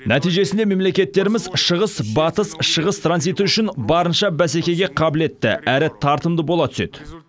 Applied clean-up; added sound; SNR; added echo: none; none; none; none.